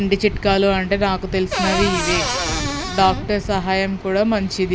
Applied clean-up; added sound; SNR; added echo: none; Cupboard open or close / Door; 4 dB; none.